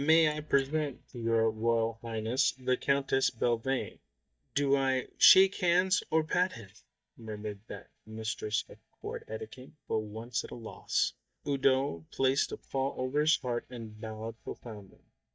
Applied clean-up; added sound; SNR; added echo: neural mask model DeepFilterNet 3.